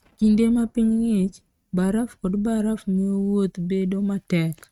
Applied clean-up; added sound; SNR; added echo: neural mask model RNNoise.